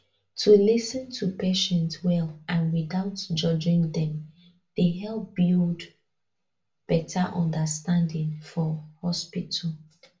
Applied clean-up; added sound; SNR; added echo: none; none; none; reverberation time 0.2 s.